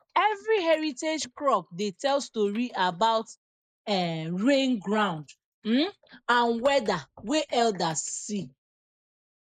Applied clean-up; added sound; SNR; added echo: neural mask model Resemble Enhance denoiser.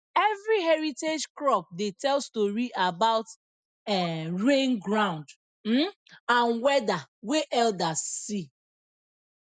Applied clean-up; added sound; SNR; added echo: none; none; none; none.